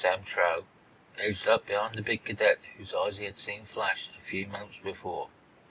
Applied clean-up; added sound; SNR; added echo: none; none; none; none.